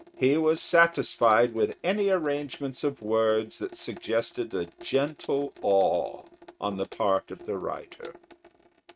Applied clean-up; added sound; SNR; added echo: neural mask model RNNoise.